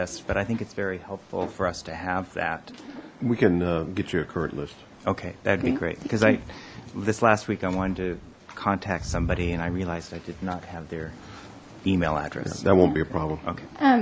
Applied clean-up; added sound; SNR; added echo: none; none; none; none.